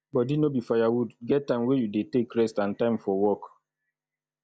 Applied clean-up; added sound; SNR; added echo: none; none; none; none.